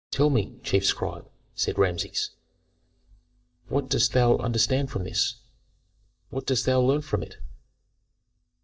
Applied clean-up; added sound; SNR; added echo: neural mask model DeepFilterNet 3.